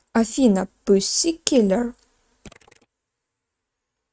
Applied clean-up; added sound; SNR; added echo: neural mask model RNNoise.